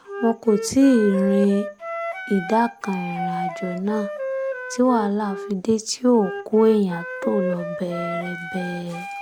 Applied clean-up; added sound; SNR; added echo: none; Wind instrument, woodwind instrument; 8 dB; none.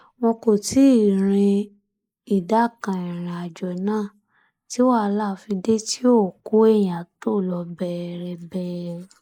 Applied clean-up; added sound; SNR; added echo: neural mask model Resemble Enhance denoiser.